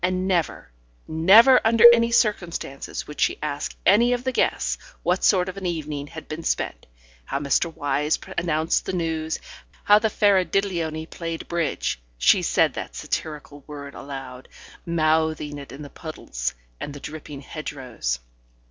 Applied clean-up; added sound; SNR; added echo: neural separator model SepFormer DNS4.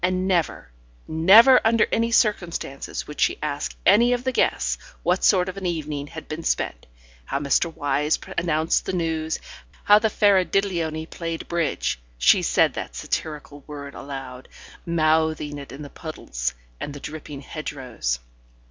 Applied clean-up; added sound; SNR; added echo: none; none; none; none.